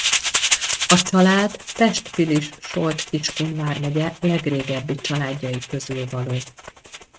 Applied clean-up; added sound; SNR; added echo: neural mask model RNNoise.